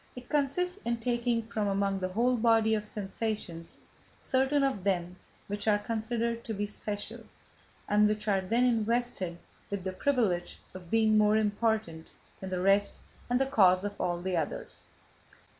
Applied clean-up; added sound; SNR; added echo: none; none; none; none.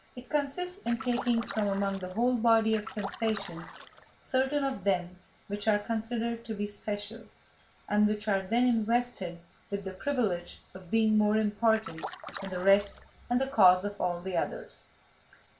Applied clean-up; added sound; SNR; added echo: none; Splash, splatter; 12 dB; reverberation time 0.2 s.